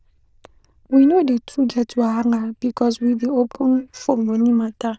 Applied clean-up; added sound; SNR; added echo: neural diffusion model UNIVERSE++.